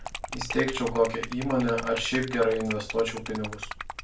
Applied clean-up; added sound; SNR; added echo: none; Liquid; 9 dB; reverberation time 0.2 s.